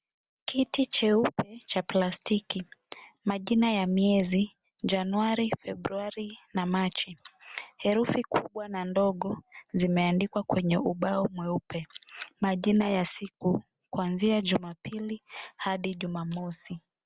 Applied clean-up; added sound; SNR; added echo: none; none; none; none.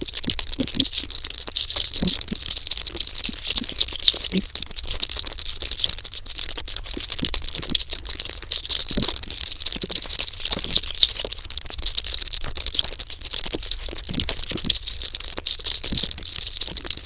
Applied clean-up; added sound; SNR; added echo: neural diffusion model UNIVERSE++.